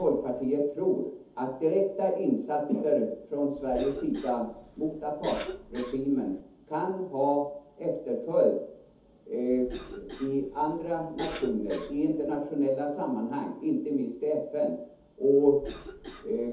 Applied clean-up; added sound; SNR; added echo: none; Cough; 18 dB; reverberation time 0.6 s.